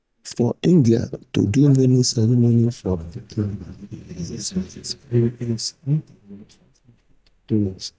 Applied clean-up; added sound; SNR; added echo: neural mask model DeepFilterNet 3.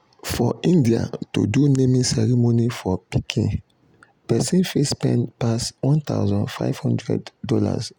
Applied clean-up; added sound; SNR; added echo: none; none; none; none.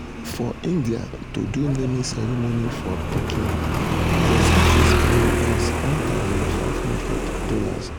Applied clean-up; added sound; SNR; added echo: none; Motorcycle; -5 dB; none.